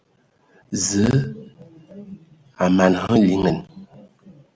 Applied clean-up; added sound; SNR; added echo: none; none; none; none.